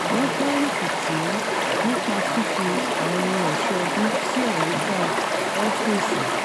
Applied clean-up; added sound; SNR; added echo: none; Stream; -4 dB; none.